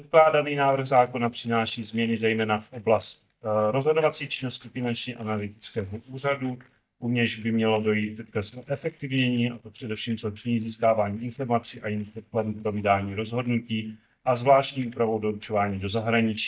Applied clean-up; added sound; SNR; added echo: neural mask model DeepFilterNet 3.